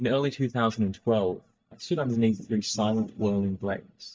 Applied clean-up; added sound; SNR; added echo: neural mask model DeepFilterNet 3.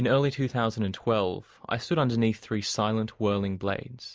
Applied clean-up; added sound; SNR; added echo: none; none; none; none.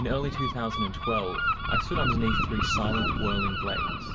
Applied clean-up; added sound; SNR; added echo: none; Gull, seagull; -3 dB; reverberation time 1.5 s.